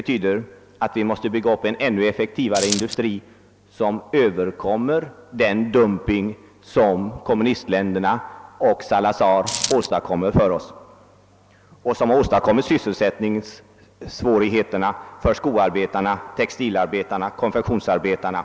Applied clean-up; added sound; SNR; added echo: none; Coin (dropping); 4 dB; none.